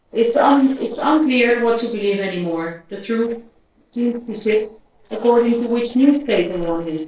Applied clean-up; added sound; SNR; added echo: neural separator model SepFormer DNS4.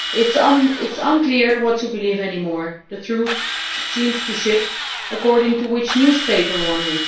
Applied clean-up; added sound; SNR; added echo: none; Drill; 8 dB; reverberation time 0.4 s.